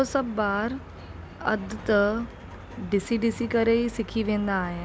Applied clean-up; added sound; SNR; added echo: none; none; none; none.